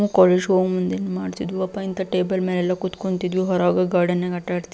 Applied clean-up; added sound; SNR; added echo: none; none; none; none.